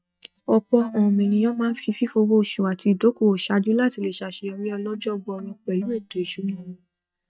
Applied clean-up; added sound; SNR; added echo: neural mask model DeepFilterNet 3.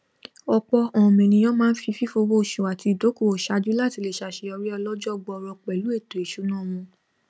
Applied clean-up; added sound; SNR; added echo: none; none; none; none.